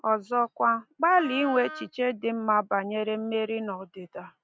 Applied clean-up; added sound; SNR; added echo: neural mask model RNNoise.